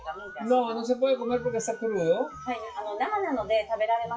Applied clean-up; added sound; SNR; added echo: classical method WPE with log-MMSE.